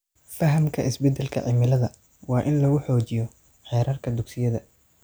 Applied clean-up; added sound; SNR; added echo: none; none; none; none.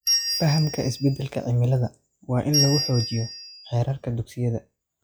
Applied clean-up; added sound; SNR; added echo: classical method log-MMSE.